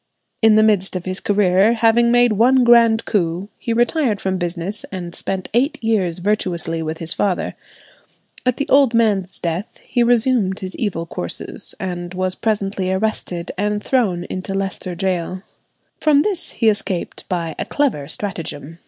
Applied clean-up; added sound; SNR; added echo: none; none; none; none.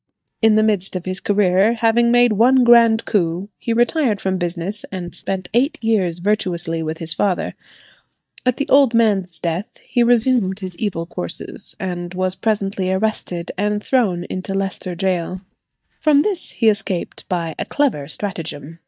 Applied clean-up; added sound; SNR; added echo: neural mask model DeepFilterNet 3.